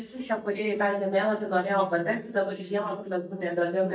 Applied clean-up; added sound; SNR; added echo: neural mask model DeepFilterNet 3.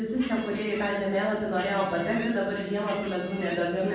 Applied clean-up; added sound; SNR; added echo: none; Squeak; 14 dB; reverberation time 1.2 s.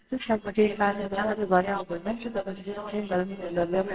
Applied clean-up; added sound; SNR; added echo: neural separator model SepFormer WHAMR!.